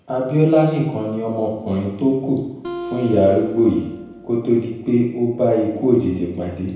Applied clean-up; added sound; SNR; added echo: none; Acoustic guitar; 15 dB; reverberation time 0.9 s.